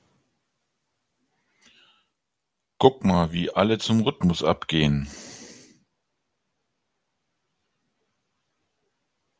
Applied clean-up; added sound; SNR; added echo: none; none; none; none.